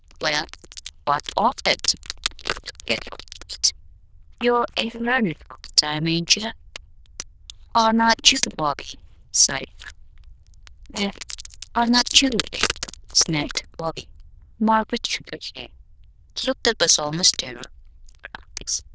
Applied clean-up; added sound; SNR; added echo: neural diffusion model UNIVERSE++.